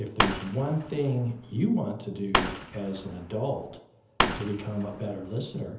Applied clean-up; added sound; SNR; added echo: none; Fireworks; 1 dB; reverberation time 0.7 s.